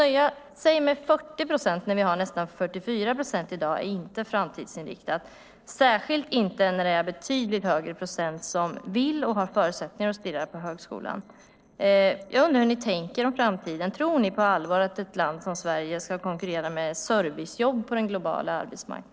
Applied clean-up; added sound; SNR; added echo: neural separator model SepFormer DNS4.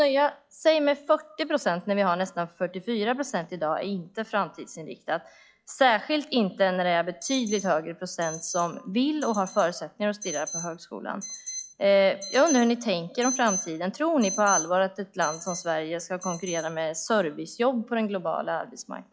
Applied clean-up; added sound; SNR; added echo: classical method log-MMSE.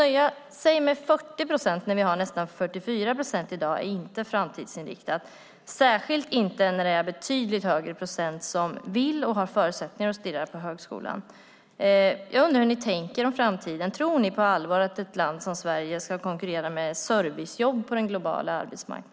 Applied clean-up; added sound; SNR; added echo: none; none; none; none.